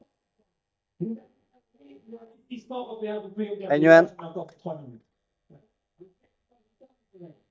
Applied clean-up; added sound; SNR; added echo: neural mask model DeepFilterNet 3.